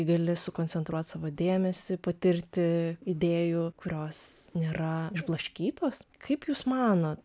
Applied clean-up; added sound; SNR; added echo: none; none; none; none.